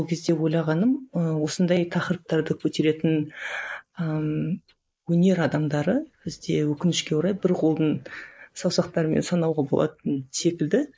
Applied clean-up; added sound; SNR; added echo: neural mask model Resemble Enhance denoiser.